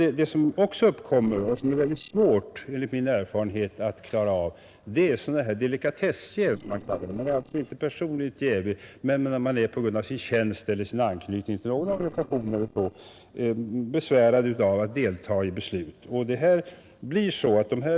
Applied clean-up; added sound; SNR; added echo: neural separator model SepFormer DNS4.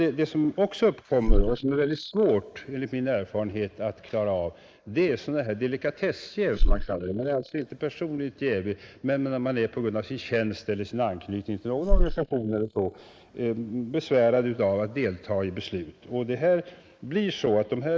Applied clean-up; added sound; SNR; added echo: neural mask model Resemble Enhance denoiser.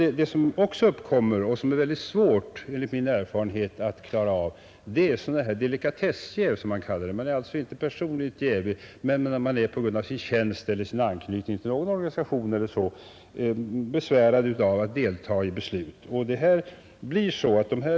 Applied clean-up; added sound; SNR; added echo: none; none; none; none.